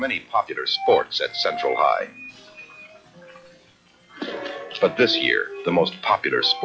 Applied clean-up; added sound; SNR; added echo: classical method log-MMSE.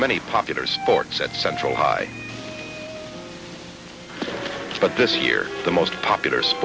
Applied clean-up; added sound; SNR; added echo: none; none; none; none.